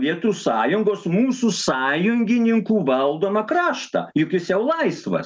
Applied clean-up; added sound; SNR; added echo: none; none; none; none.